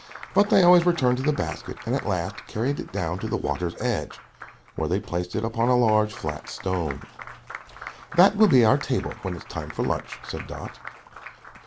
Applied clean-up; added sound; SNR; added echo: none; Applause; 17 dB; none.